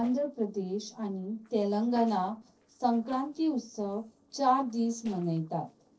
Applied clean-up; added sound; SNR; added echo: neural separator model SepFormer DNS4.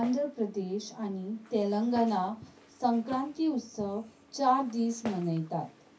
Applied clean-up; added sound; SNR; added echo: none; Walk, footsteps; 20 dB; reverberation time 0.3 s.